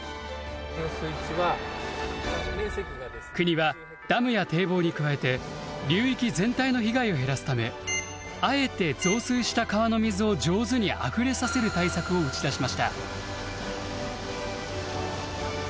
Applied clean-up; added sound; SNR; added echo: none; none; none; none.